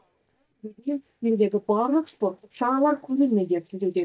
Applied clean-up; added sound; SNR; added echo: neural mask model DeepFilterNet 3.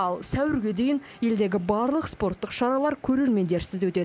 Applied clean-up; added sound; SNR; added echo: none; none; none; none.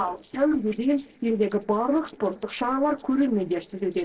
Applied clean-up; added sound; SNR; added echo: neural separator model SepFormer DNS4.